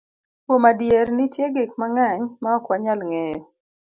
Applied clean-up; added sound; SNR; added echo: none; none; none; none.